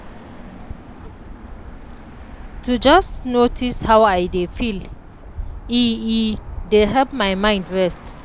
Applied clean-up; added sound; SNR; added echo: none; Bird; 12 dB; none.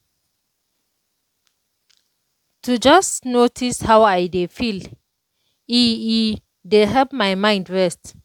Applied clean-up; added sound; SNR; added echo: none; none; none; none.